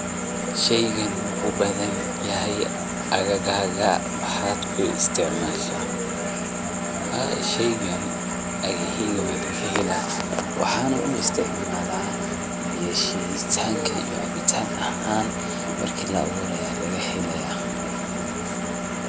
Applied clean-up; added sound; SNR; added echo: none; Engine; 2 dB; none.